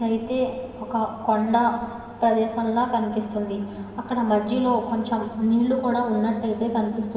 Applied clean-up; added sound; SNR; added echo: none; none; none; reverberation time 1.9 s.